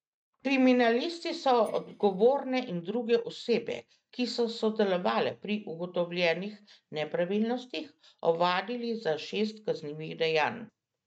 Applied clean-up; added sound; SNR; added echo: neural mask model RNNoise.